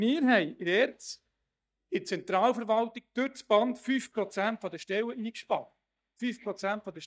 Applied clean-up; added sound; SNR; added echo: neural mask model DeepFilterNet 3.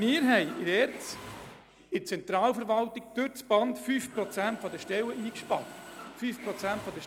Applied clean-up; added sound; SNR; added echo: none; Mechanisms; 17 dB; none.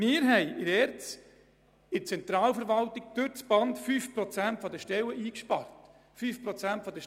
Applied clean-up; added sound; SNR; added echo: none; none; none; none.